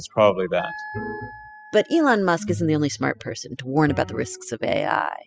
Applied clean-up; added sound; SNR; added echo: classical method spectral subtraction.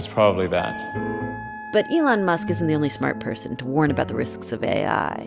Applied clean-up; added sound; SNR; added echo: none; Wind instrument, woodwind instrument; 14 dB; none.